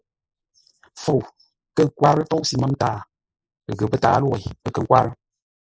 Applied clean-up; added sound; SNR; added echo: neural mask model Resemble Enhance denoiser.